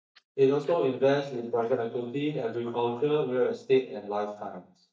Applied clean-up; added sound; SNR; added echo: neural mask model DeepFilterNet 3.